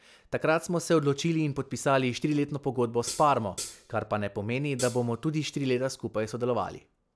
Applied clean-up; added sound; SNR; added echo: none; Hi-hat; 11 dB; none.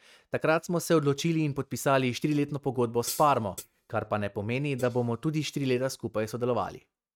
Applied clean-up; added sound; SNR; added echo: neural mask model RNNoise.